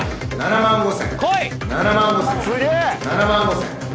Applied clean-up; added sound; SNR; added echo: none; none; none; none.